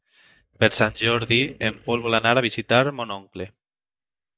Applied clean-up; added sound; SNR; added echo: neural mask model DeepFilterNet 3.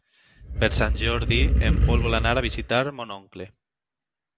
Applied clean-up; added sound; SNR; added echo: none; Animal; -5 dB; none.